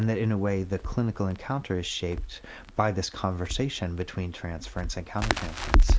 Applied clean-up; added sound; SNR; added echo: none; Crackle; -1 dB; none.